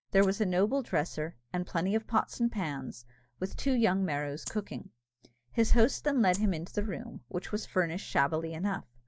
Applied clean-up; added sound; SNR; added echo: neural mask model DeepFilterNet 3.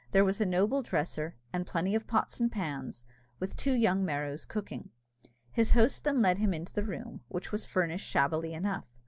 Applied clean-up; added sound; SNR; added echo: none; none; none; none.